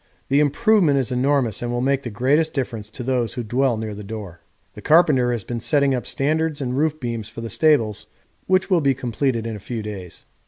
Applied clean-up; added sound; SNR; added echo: none; none; none; none.